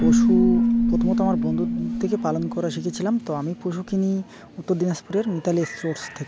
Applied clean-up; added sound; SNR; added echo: none; Keyboard (musical); -1 dB; none.